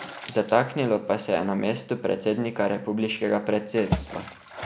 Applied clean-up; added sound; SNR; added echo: none; Water / Splash, splatter; 12 dB; none.